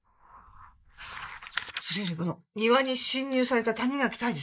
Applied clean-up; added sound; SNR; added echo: neural mask model Resemble Enhance denoiser.